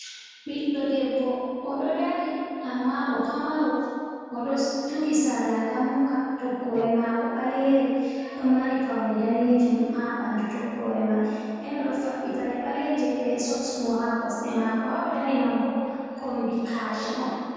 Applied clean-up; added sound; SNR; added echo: none; Wind instrument, woodwind instrument; 14 dB; reverberation time 2.1 s.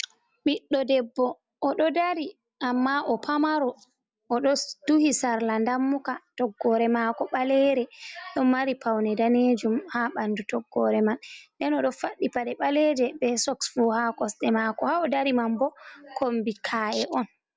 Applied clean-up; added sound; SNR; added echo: none; none; none; none.